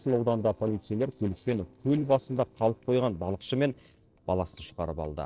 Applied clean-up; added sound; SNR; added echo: neural separator model SepFormer DNS4.